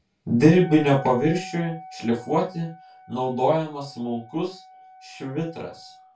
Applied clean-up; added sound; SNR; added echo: none; Wind instrument, woodwind instrument; 19 dB; reverberation time 0.2 s.